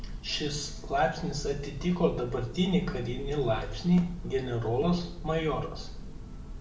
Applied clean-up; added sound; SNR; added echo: none; Church bell; 9 dB; reverberation time 0.7 s.